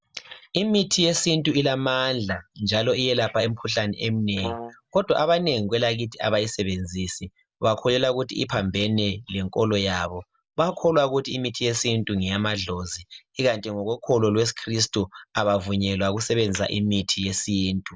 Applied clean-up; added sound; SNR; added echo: none; Brass instrument; 10 dB; none.